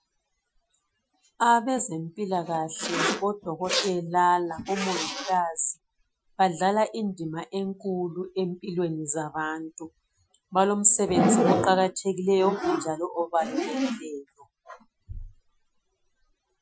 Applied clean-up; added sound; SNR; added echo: classical method Wiener filter.